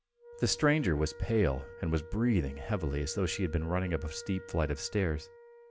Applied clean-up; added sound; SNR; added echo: none; Wind instrument, woodwind instrument; 17 dB; none.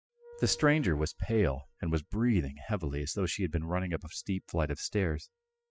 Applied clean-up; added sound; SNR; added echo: classical method spectral subtraction.